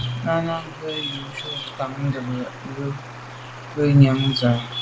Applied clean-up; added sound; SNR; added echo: none; Bird vocalization, bird call, bird song; 12 dB; none.